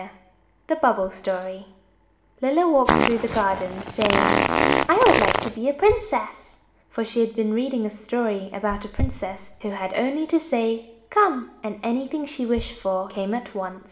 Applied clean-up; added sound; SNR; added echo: none; Fart; -2 dB; reverberation time 0.7 s.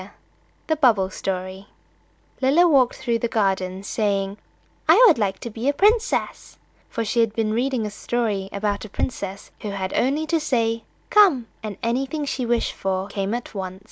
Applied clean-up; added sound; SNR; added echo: none; none; none; none.